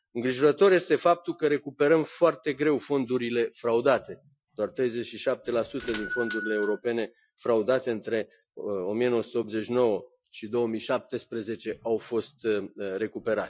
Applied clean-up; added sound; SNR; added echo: classical method Wiener filter.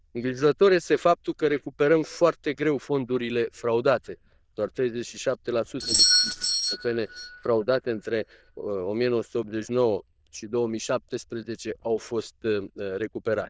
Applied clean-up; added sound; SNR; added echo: neural diffusion model UNIVERSE++.